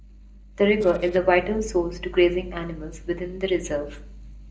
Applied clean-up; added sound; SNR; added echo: neural separator model SepFormer DNS4.